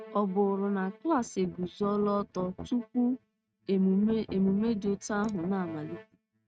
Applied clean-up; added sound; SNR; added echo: neural mask model RNNoise.